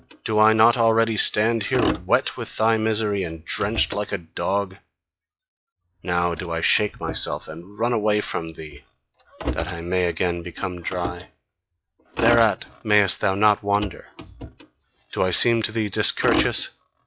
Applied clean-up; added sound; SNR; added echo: classical method log-MMSE.